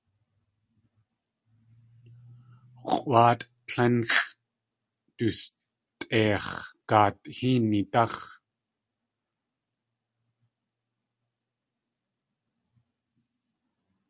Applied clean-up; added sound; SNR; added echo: none; none; none; none.